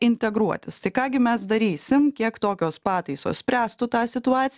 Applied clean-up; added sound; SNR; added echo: none; none; none; none.